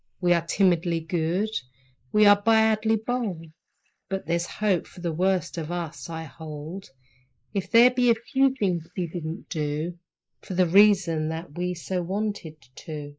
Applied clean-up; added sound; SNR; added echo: neural mask model Resemble Enhance denoiser.